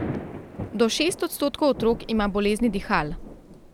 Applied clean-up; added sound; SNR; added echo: none; Thunder / Rain; 11 dB; none.